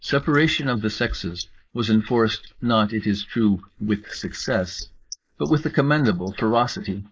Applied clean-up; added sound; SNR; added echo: neural mask model Resemble Enhance denoiser.